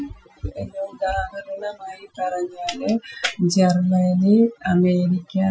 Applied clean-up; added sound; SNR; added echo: classical method Wiener filter.